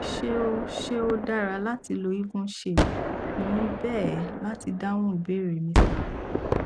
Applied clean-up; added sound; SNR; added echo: none; Gunshot, gunfire; 0 dB; none.